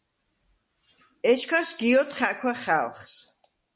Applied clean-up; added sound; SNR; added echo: none; none; none; none.